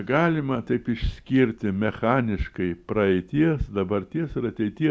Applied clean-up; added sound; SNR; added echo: none; none; none; none.